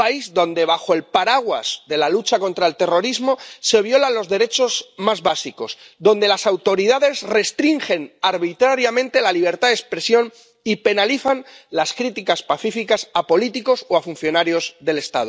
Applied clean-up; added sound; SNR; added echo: none; none; none; none.